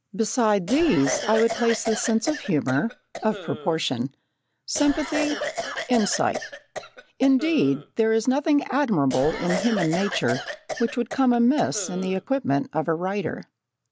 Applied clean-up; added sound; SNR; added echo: none; Cough; 9 dB; none.